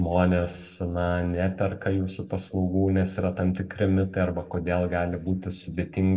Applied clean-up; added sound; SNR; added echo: none; none; none; reverberation time 1.2 s.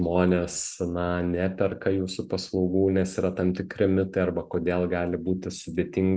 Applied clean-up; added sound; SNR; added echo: none; none; none; none.